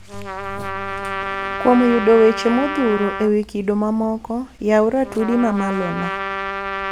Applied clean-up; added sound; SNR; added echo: none; Trumpet; 8 dB; none.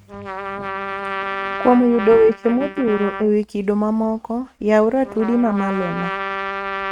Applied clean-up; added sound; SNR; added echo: neural mask model RNNoise.